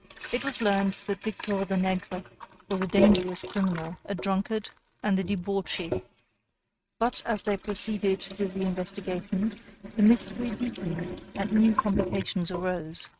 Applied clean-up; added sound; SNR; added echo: neural mask model RNNoise.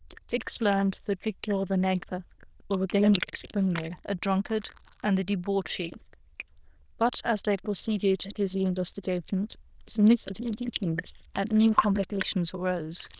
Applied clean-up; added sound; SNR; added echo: neural diffusion model UNIVERSE++.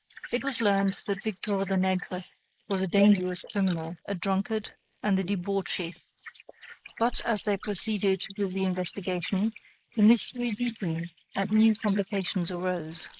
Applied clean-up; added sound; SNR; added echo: neural mask model Resemble Enhance denoiser.